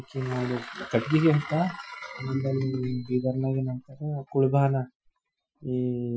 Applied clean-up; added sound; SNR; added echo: classical method Wiener filter.